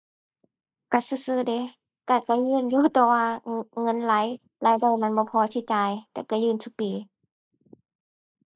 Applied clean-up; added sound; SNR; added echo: neural mask model Resemble Enhance denoiser.